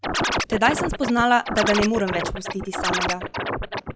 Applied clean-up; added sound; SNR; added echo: classical method log-MMSE.